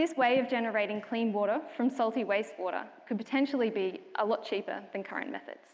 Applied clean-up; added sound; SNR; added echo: none; none; none; none.